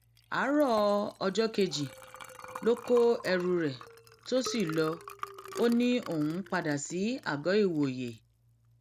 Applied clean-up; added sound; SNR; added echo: none; Liquid; 16 dB; none.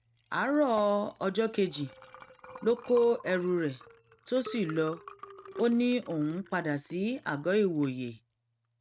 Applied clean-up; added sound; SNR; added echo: neural mask model RNNoise.